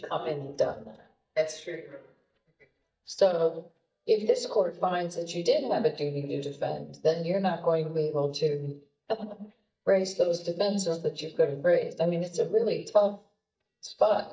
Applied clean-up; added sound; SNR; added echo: neural mask model DeepFilterNet 3.